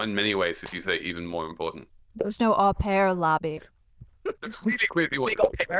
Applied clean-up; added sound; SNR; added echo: neural diffusion model UNIVERSE++.